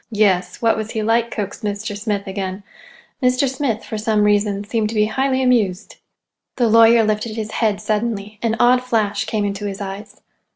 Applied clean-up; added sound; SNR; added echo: none; none; none; none.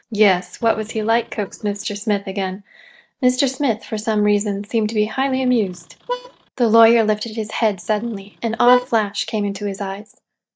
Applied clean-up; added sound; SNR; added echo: neural mask model DeepFilterNet 3.